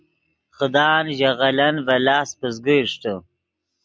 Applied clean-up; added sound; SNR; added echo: none; none; none; none.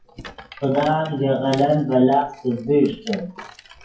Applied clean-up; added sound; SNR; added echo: classical method WPE with log-MMSE.